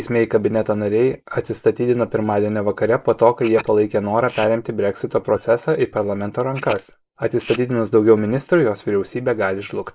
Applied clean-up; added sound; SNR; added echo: neural mask model Resemble Enhance denoiser.